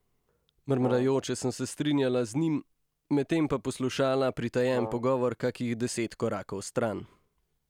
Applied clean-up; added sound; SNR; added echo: none; Brass instrument; 10 dB; none.